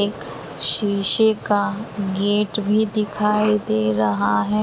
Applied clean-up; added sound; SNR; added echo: none; Respiratory sounds; 18 dB; none.